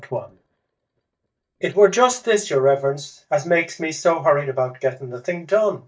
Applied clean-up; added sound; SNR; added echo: neural mask model DeepFilterNet 3.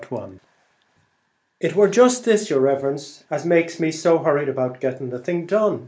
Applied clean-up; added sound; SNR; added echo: none; none; none; none.